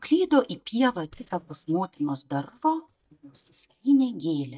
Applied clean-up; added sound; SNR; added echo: neural mask model DeepFilterNet 3.